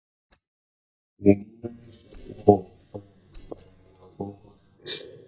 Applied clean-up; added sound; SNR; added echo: neural mask model DeepFilterNet 3.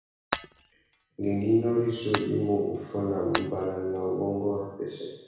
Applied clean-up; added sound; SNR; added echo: none; Shatter; 10 dB; reverberation time 1.1 s.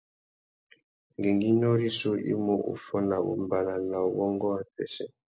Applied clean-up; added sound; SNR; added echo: none; none; none; none.